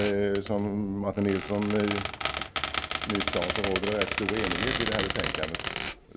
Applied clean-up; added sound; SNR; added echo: none; Squeak; 2 dB; none.